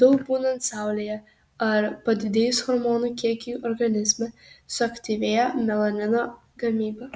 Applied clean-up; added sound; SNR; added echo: none; none; none; none.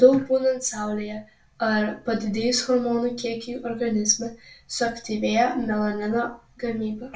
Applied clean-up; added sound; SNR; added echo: none; none; none; reverberation time 0.2 s.